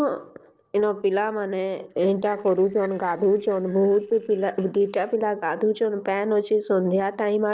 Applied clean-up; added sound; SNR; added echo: neural separator model SepFormer DNS4.